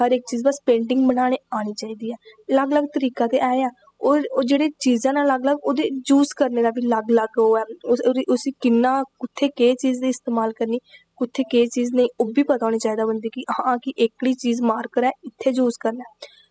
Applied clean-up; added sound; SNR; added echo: classical method spectral subtraction.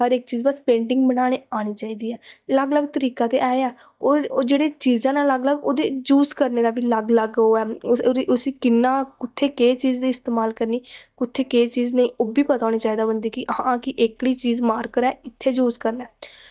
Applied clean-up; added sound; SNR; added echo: neural mask model DeepFilterNet 3.